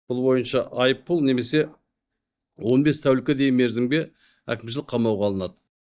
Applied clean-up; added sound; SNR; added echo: neural mask model DeepFilterNet 3.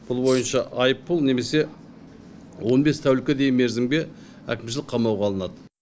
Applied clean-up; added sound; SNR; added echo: none; Rattle (instrument); 17 dB; none.